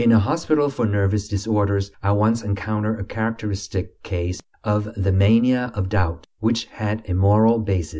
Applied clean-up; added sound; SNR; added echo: none; none; none; none.